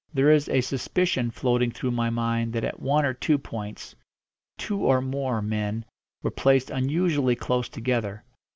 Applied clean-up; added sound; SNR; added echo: none; none; none; none.